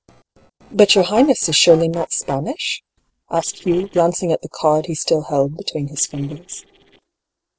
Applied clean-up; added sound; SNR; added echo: neural separator model SepFormer DNS4.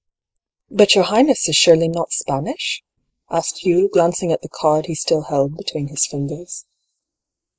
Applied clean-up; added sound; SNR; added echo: neural mask model Resemble Enhance denoiser.